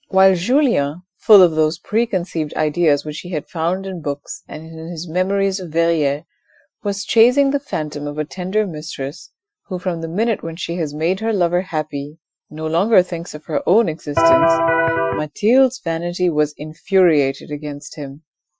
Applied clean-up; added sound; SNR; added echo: classical method Wiener filter.